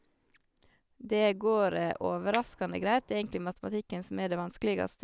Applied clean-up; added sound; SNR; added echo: none; Chink, clink; 3 dB; none.